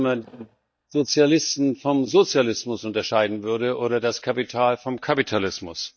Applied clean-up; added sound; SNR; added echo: neural mask model DeepFilterNet 3.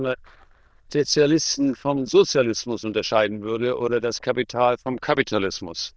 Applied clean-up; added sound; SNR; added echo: neural diffusion model UNIVERSE++.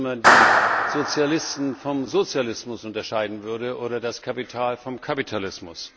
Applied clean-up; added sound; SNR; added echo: none; Clapping; -5 dB; none.